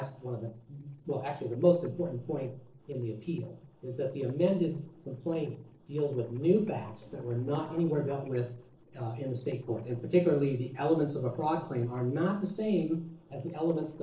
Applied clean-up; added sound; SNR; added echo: neural separator model SepFormer DNS4.